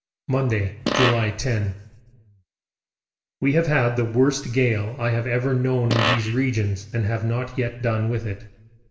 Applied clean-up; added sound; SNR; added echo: none; Fart; 3 dB; reverberation time 0.9 s.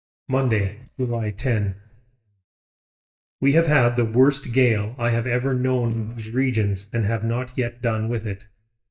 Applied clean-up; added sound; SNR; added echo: neural mask model DeepFilterNet 3.